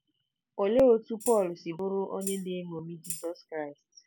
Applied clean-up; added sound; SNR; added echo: none; Tambourine; 13 dB; none.